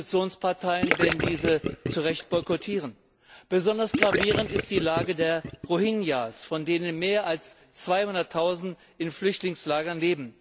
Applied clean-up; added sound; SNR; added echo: none; Gurgling / Liquid; 2 dB; none.